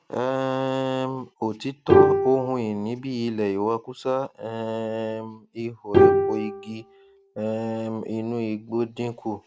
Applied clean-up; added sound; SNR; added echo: none; Bowed string instrument; -3 dB; none.